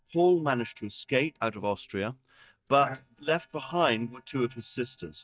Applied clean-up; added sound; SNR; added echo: neural mask model DeepFilterNet 3.